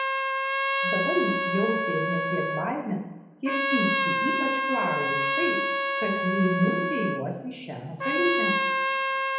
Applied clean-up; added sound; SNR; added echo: none; Trumpet; -2 dB; reverberation time 0.9 s.